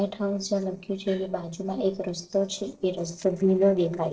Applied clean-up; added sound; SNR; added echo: neural separator model SepFormer DNS4.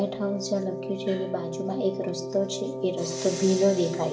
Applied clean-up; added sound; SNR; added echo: none; Wind instrument, woodwind instrument; 7 dB; reverberation time 0.7 s.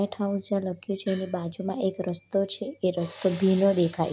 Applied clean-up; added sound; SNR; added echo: none; none; none; none.